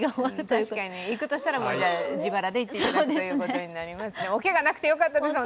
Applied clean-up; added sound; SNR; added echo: none; Breathing; 12 dB; none.